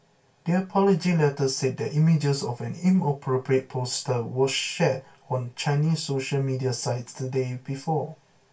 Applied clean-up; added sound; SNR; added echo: none; none; none; reverberation time 0.2 s.